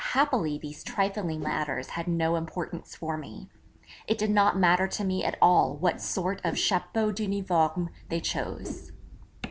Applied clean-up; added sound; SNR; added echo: none; Whoosh, swoosh, swish; 16 dB; none.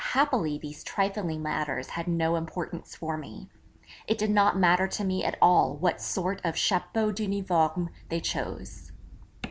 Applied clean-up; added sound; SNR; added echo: none; none; none; none.